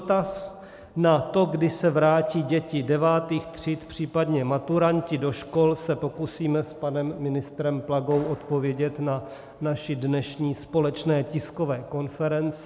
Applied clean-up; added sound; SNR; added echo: none; none; none; none.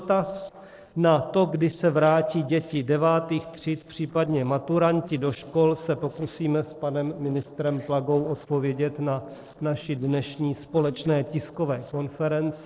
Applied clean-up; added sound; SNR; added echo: neural separator model SepFormer DNS4.